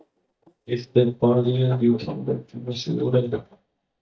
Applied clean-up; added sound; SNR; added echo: neural mask model DeepFilterNet 3.